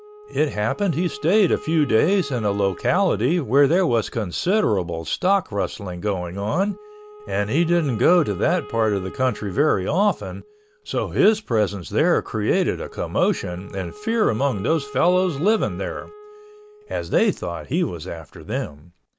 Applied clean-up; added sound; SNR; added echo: none; Wind instrument, woodwind instrument; 19 dB; none.